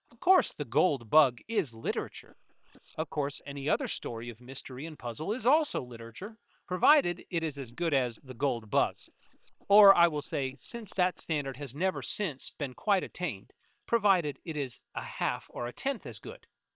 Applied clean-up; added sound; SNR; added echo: neural separator model SepFormer WHAM!.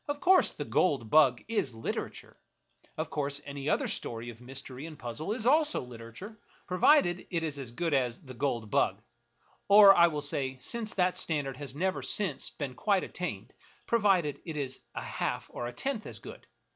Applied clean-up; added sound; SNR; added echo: none; none; none; none.